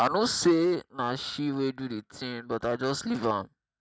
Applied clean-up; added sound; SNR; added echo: none; none; none; none.